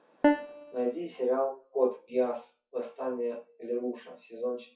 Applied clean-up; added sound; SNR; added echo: classical method WPE with log-MMSE.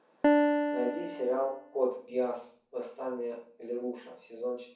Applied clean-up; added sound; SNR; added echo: none; Piano; -3 dB; reverberation time 0.6 s.